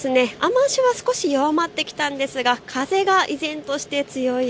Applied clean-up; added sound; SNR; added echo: none; none; none; none.